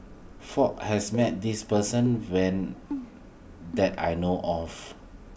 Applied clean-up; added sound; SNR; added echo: none; Keyboard (musical); 13 dB; none.